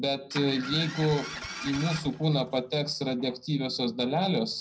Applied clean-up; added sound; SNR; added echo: none; Engine starting; 11 dB; reverberation time 0.3 s.